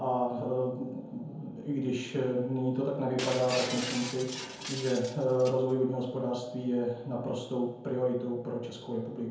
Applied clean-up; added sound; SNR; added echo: none; Shatter; 10 dB; reverberation time 0.9 s.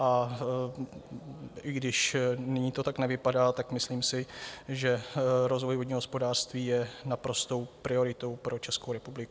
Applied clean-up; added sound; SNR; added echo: none; none; none; none.